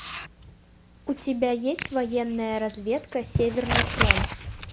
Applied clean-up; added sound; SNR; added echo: none; Writing; 1 dB; none.